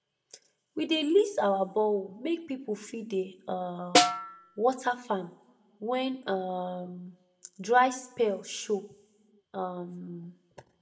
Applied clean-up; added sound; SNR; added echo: none; Snare drum; -4 dB; reverberation time 0.5 s.